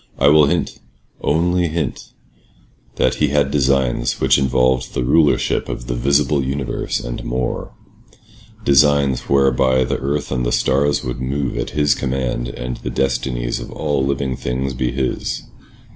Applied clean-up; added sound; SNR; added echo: none; none; none; none.